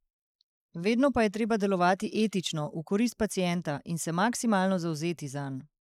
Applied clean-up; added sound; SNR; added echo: neural mask model Resemble Enhance denoiser.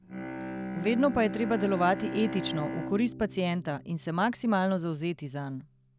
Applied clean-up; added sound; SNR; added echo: none; Bowed string instrument; 9 dB; none.